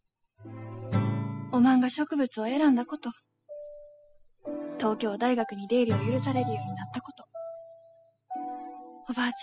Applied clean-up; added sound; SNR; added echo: classical method spectral subtraction.